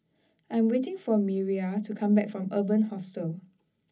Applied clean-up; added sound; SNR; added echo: none; none; none; reverberation time 0.4 s.